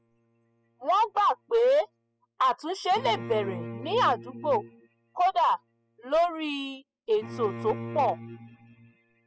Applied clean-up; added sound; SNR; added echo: classical method spectral subtraction.